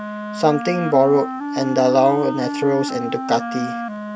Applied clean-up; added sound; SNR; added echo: none; Wind instrument, woodwind instrument; 7 dB; none.